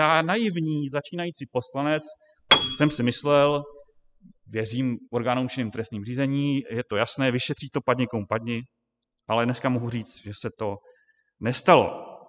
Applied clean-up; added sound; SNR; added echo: classical method spectral subtraction.